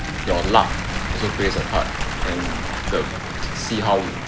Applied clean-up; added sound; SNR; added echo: none; Computer keyboard + Applause / Cheering; 3 dB; none.